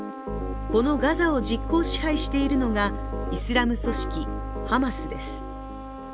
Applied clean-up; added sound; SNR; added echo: none; Trumpet; 13 dB; none.